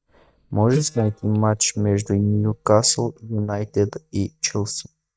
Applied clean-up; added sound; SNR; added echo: neural mask model DeepFilterNet 3.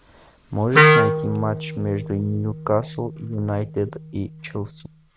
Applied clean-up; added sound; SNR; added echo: none; Wind instrument, woodwind instrument; -2 dB; none.